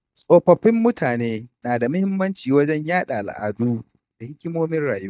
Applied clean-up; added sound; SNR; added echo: neural mask model DeepFilterNet 3.